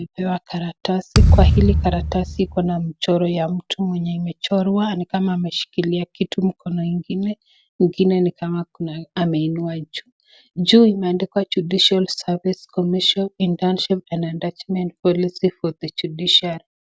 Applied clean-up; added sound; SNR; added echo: none; Thump, thud; -2 dB; none.